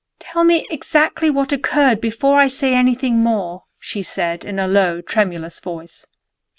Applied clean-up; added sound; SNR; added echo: none; none; none; none.